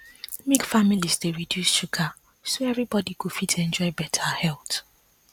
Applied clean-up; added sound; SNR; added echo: none; none; none; none.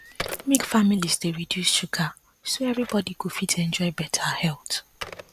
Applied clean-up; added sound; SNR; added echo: none; Telephone; 17 dB; none.